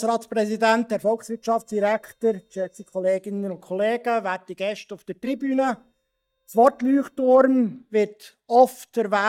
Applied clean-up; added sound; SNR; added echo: neural mask model DeepFilterNet 3.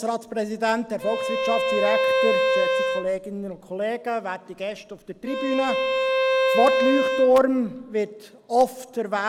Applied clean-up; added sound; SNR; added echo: none; Bowed string instrument; -1 dB; none.